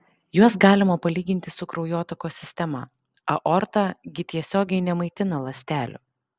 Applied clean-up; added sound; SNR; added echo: none; none; none; none.